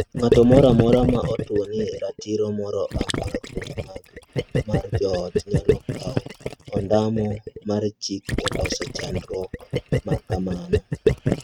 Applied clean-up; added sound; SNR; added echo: neural mask model RNNoise.